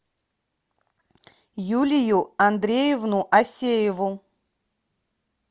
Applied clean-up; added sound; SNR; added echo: none; none; none; none.